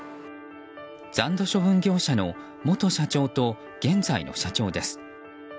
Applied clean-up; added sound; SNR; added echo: none; none; none; none.